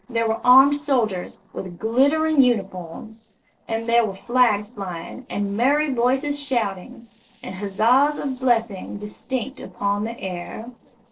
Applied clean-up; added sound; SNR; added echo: neural separator model SepFormer DNS4.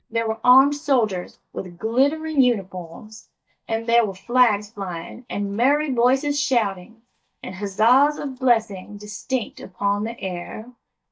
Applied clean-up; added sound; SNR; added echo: neural mask model DeepFilterNet 3.